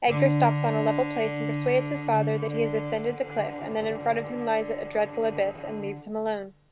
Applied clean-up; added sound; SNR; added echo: none; Bowed string instrument; 4 dB; none.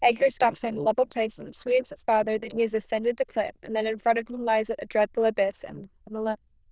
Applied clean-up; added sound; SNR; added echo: neural diffusion model UNIVERSE++.